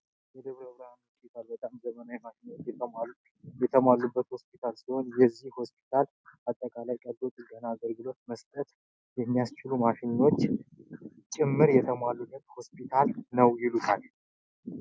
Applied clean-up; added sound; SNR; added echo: none; none; none; none.